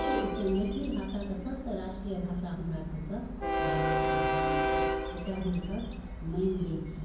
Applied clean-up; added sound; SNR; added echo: none; Train; -1 dB; reverberation time 0.9 s.